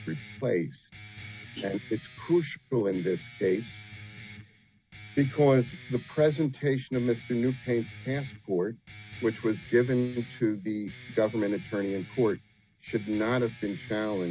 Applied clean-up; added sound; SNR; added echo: none; Guitar; 17 dB; none.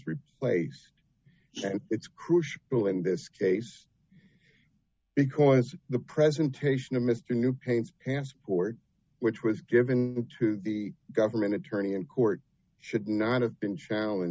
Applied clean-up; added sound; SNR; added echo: none; none; none; none.